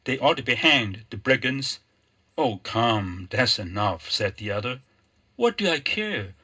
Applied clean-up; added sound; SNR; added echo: none; none; none; reverberation time 0.2 s.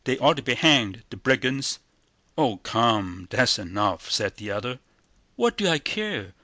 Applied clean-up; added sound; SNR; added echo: none; none; none; none.